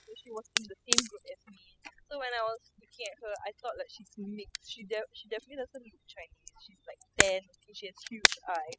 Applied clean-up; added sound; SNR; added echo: classical method spectral subtraction.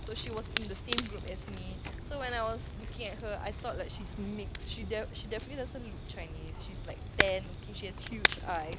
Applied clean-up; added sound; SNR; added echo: none; Crackle; -4 dB; none.